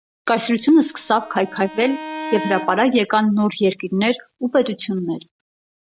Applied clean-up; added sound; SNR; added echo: none; Bowed string instrument; 13 dB; none.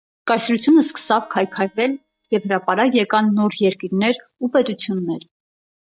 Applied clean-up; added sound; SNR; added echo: neural mask model DeepFilterNet 3.